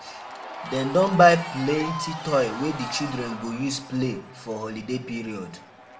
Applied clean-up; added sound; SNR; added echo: none; Crowd / Cheering; 12 dB; reverberation time 0.5 s.